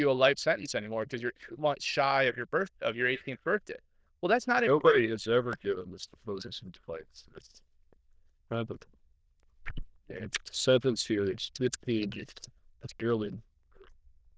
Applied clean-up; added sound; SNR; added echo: neural diffusion model UNIVERSE++.